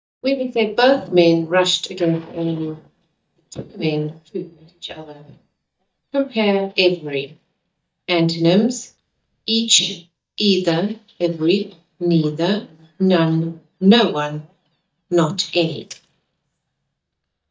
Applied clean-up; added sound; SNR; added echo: neural mask model DeepFilterNet 3.